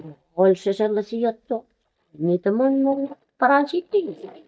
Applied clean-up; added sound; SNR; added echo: neural mask model DeepFilterNet 3.